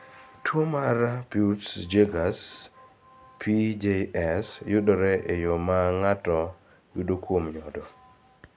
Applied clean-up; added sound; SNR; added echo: none; none; none; none.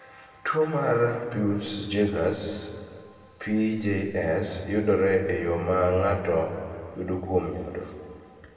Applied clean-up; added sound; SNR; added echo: none; none; none; reverberation time 2.1 s.